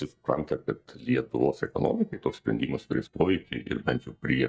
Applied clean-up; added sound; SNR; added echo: neural mask model DeepFilterNet 3.